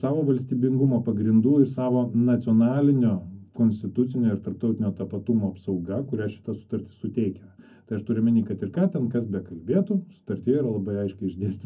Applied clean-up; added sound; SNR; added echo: none; none; none; reverberation time 0.4 s.